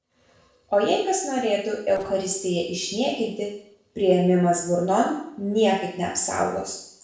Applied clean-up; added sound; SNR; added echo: neural separator model SepFormer DNS4.